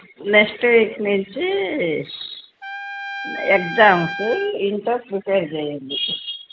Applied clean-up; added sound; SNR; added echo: none; Trumpet; 11 dB; none.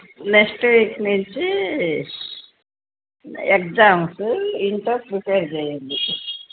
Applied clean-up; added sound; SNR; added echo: none; none; none; none.